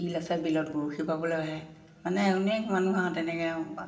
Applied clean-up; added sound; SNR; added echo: none; none; none; reverberation time 1.3 s.